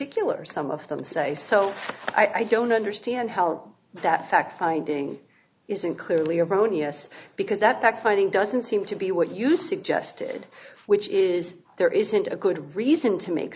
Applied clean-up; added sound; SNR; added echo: none; none; none; none.